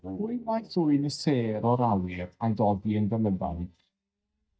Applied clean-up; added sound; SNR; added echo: neural mask model DeepFilterNet 3.